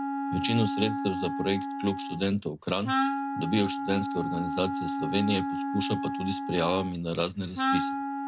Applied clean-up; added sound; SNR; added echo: none; Wind instrument, woodwind instrument; 1 dB; none.